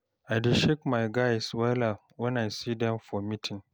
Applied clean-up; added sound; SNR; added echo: none; none; none; none.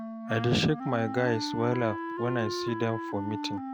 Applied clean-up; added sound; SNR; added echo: none; Wind instrument, woodwind instrument; 5 dB; none.